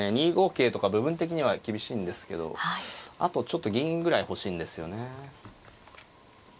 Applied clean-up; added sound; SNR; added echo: none; none; none; none.